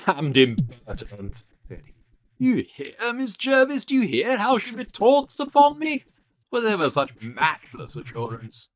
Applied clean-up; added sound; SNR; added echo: neural mask model DeepFilterNet 3.